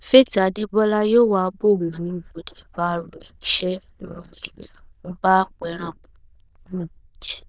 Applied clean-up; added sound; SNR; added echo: neural diffusion model UNIVERSE++.